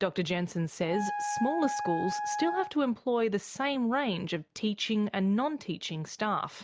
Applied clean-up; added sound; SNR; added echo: none; Wind instrument, woodwind instrument; 5 dB; none.